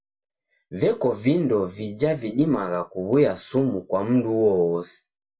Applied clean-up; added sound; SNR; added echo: none; none; none; reverberation time 0.2 s.